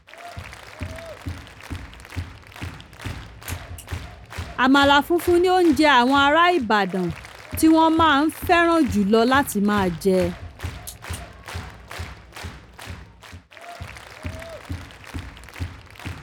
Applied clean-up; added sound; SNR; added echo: none; Applause; 13 dB; none.